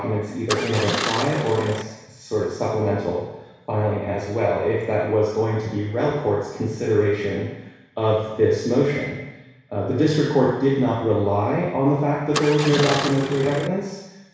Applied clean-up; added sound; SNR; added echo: none; Engine starting; 6 dB; reverberation time 1.1 s.